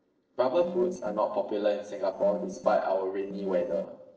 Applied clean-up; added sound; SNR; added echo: neural separator model SepFormer DNS4.